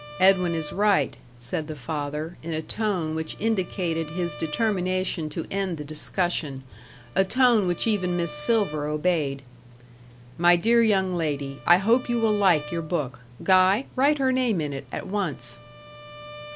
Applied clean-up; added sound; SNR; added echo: none; Bowed string instrument; 19 dB; none.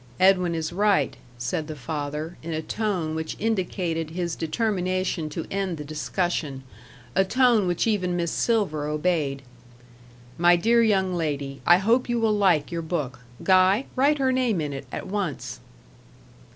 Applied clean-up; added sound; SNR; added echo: none; none; none; none.